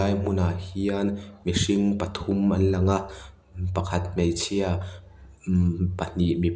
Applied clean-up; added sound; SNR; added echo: none; none; none; none.